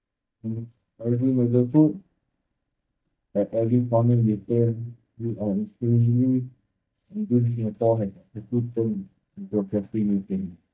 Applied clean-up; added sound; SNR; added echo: neural mask model DeepFilterNet 3.